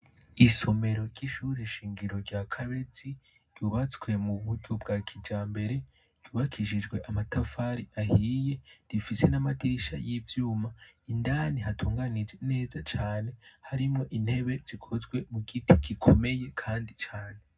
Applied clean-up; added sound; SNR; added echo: none; none; none; reverberation time 0.3 s.